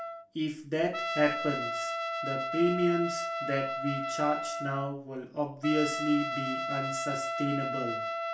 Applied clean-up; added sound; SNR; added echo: none; Trumpet; 2 dB; reverberation time 0.4 s.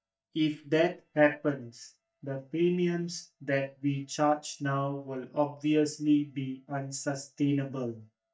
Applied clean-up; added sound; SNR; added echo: neural mask model DeepFilterNet 3.